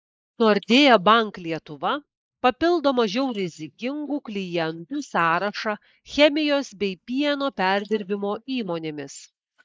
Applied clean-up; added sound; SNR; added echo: neural mask model Resemble Enhance denoiser.